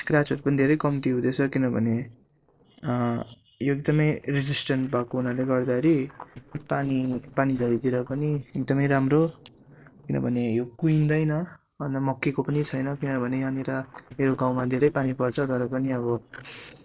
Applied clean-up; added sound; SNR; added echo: neural separator model SepFormer DNS4.